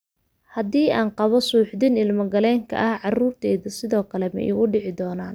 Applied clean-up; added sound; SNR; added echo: none; none; none; none.